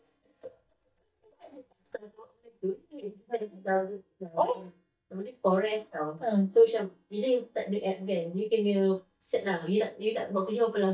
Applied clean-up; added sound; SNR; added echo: neural mask model DeepFilterNet 3.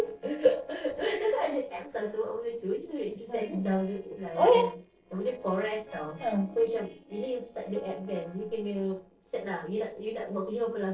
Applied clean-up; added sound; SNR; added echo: neural separator model SepFormer DNS4.